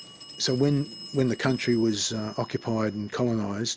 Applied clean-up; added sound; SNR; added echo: none; Telephone; 19 dB; none.